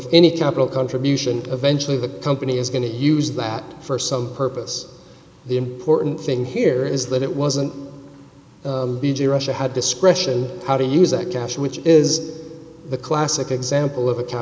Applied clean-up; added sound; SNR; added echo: none; none; none; none.